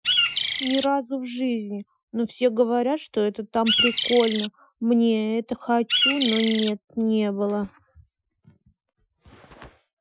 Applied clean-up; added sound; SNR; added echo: classical method Wiener filter.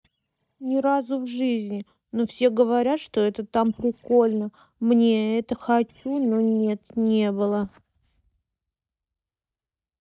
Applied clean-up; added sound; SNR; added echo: neural mask model DeepFilterNet 3.